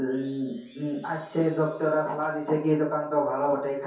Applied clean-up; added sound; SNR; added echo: none; Chime; 17 dB; reverberation time 0.6 s.